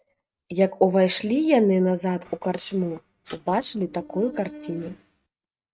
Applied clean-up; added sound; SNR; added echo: neural mask model RNNoise.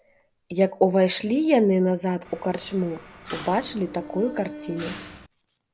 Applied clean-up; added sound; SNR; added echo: none; Mechanisms; 14 dB; none.